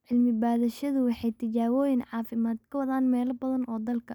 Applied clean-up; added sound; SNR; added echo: none; none; none; none.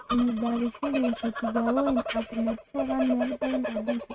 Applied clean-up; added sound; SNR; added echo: neural mask model RNNoise.